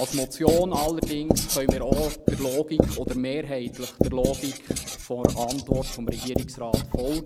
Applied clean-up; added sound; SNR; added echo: none; Writing; -1 dB; none.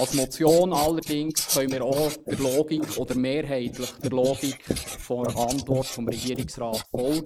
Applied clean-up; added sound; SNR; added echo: neural mask model Resemble Enhance denoiser.